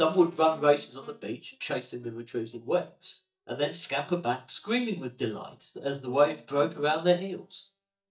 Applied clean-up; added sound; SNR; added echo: neural mask model DeepFilterNet 3.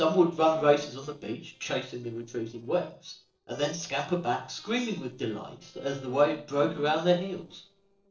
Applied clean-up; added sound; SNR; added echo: neural separator model SepFormer DNS4.